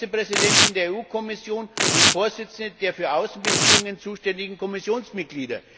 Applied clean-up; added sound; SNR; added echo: none; Tearing; -5 dB; none.